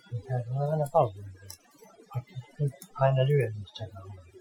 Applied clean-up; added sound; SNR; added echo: classical method Wiener filter.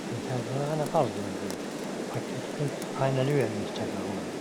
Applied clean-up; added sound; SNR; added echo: none; Rain; 3 dB; none.